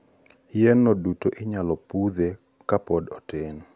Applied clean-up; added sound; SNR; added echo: none; none; none; none.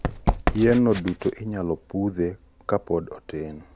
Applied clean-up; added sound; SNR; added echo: none; Run; 6 dB; none.